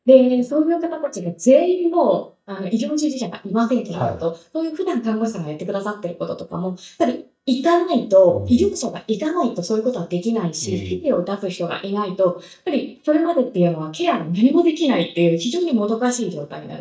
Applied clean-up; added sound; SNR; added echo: neural mask model DeepFilterNet 3.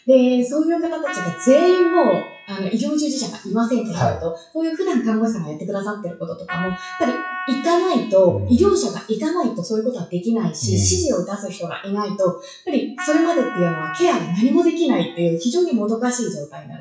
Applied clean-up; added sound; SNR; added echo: classical method WPE with log-MMSE.